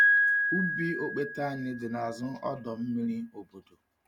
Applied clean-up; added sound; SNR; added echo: none; Piano; -4 dB; none.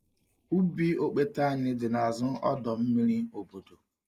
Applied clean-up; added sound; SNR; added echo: neural mask model Resemble Enhance denoiser.